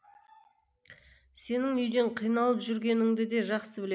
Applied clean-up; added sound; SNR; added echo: none; none; none; none.